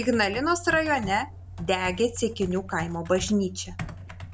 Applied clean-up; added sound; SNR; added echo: none; Computer keyboard; 12 dB; none.